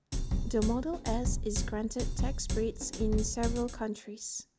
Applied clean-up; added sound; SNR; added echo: none; Drum kit; -2 dB; none.